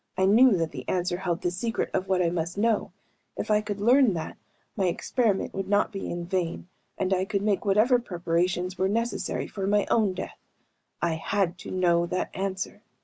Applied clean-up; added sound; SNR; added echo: none; none; none; none.